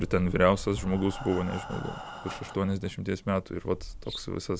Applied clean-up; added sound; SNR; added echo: none; Breathing; 16 dB; none.